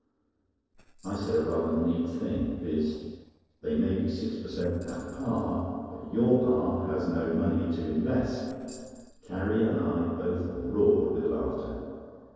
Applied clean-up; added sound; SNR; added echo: neural separator model SepFormer DNS4.